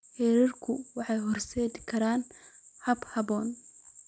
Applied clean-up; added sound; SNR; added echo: none; none; none; none.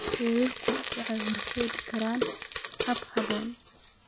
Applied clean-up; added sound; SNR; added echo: none; Frying (food); 0 dB; none.